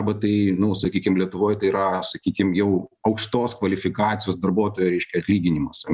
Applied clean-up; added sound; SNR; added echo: none; none; none; none.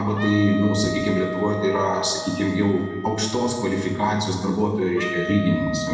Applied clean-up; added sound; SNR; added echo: none; Wind instrument, woodwind instrument; 10 dB; reverberation time 1.2 s.